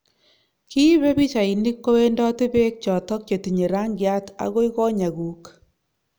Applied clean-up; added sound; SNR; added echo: none; none; none; none.